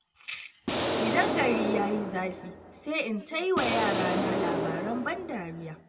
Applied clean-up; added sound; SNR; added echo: none; Explosion; -1 dB; reverberation time 1.9 s.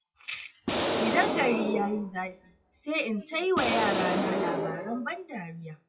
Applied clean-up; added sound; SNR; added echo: classical method WPE with log-MMSE.